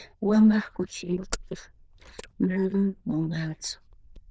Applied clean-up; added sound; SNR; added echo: neural diffusion model UNIVERSE++.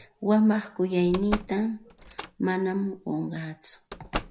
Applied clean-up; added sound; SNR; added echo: none; Slam; 12 dB; none.